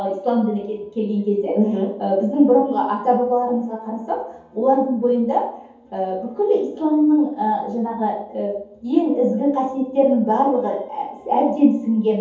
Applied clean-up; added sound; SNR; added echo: none; none; none; reverberation time 0.7 s.